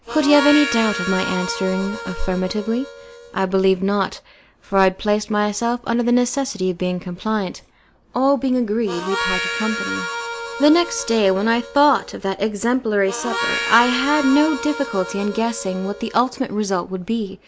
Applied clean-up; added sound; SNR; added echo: none; Harmonica; 7 dB; none.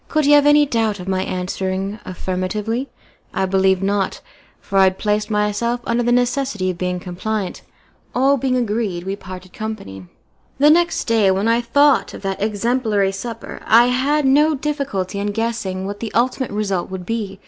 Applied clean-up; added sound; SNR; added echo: none; none; none; none.